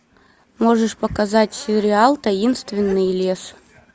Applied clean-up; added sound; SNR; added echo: none; none; none; none.